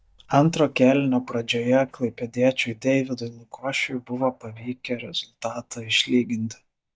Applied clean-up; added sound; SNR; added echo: neural mask model DeepFilterNet 3.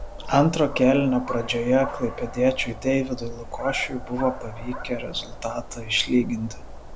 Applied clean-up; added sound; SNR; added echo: none; Dog; 10 dB; none.